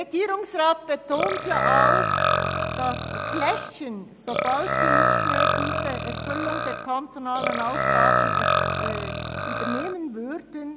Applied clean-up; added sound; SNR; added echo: none; Burping, eructation; -5 dB; none.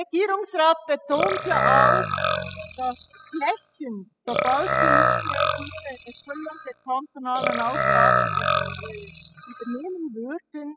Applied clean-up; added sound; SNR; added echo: classical method spectral subtraction.